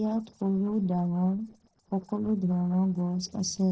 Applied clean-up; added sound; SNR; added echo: neural separator model SepFormer DNS4.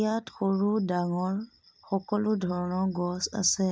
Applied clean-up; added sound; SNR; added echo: none; none; none; none.